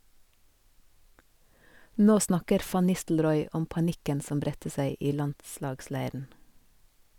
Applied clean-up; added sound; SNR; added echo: none; none; none; none.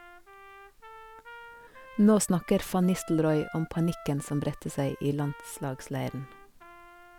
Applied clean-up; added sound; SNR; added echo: none; Trumpet; 19 dB; none.